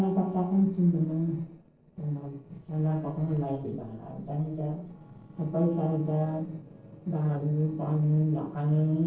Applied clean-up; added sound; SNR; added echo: neural separator model SepFormer DNS4.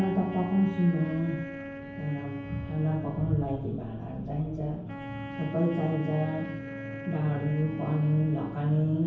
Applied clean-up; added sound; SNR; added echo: none; Wind instrument, woodwind instrument; 13 dB; reverberation time 0.9 s.